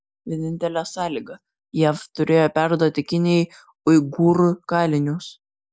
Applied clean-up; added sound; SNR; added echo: none; none; none; none.